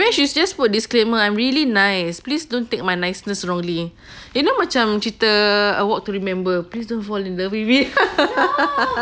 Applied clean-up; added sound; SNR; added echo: none; none; none; none.